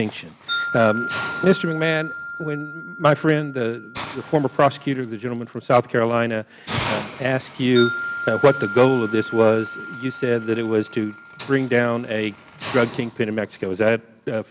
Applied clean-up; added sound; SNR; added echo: none; Wind chime + Hiss; 10 dB; none.